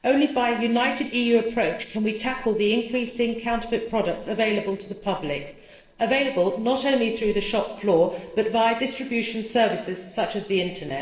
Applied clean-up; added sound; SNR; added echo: neural separator model SepFormer DNS4.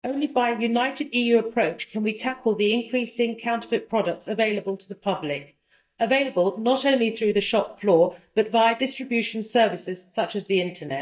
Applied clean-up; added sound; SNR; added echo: neural mask model DeepFilterNet 3.